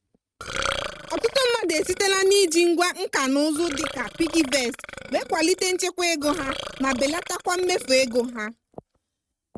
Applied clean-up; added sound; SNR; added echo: neural mask model RNNoise.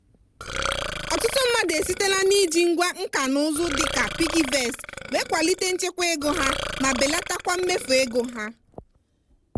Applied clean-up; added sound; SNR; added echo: none; Burping, eructation; 8 dB; none.